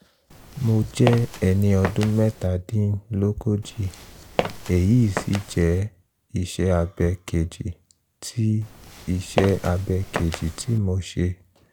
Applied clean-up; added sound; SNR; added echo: none; Walk, footsteps; 9 dB; none.